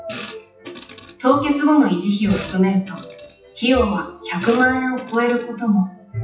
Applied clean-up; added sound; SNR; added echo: classical method WPE with log-MMSE.